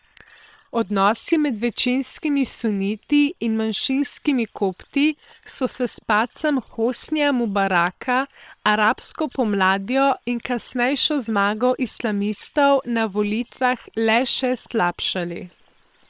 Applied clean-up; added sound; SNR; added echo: neural separator model SepFormer WHAM!.